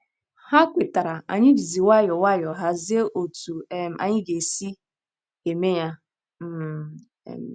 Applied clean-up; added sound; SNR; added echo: none; none; none; none.